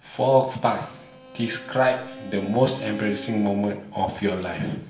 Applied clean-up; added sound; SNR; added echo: none; Bowed string instrument; 16 dB; reverberation time 0.8 s.